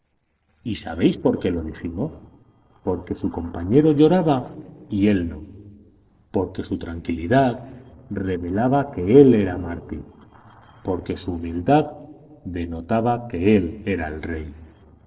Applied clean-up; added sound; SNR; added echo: neural separator model SepFormer DNS4.